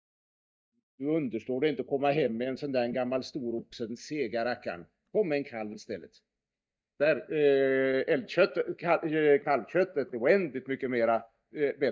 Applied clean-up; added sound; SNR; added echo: neural mask model DeepFilterNet 3.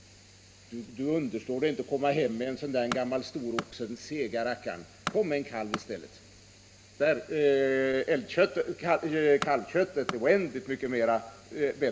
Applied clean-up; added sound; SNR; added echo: none; Tools; 13 dB; reverberation time 2.1 s.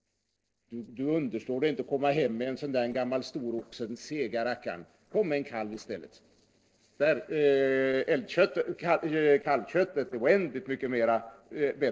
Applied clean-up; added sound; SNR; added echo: neural separator model SepFormer DNS4.